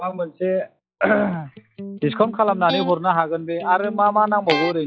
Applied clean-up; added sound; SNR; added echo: classical method log-MMSE.